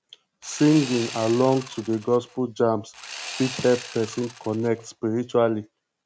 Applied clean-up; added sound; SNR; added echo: none; Sawing; 13 dB; none.